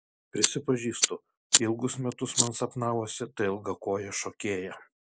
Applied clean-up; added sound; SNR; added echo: neural mask model Resemble Enhance denoiser.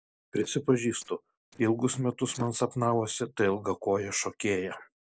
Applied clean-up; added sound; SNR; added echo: neural separator model SepFormer DNS4.